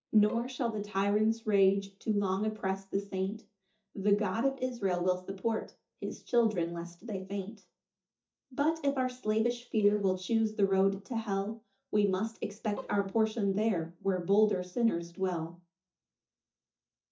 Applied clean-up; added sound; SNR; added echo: neural mask model DeepFilterNet 3.